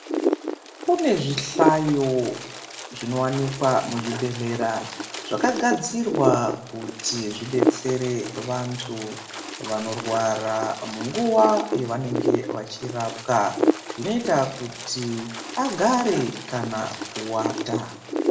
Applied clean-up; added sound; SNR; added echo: none; Wind; 4 dB; reverberation time 0.6 s.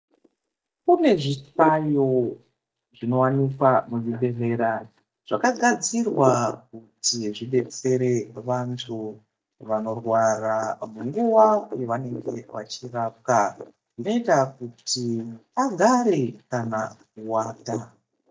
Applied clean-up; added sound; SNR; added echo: neural mask model DeepFilterNet 3.